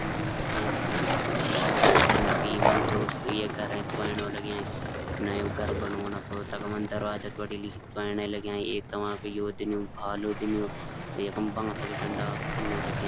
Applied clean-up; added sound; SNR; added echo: none; Skateboard; -4 dB; none.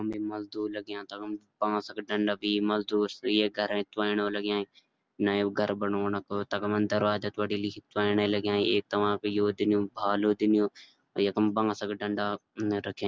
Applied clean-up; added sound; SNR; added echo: none; none; none; none.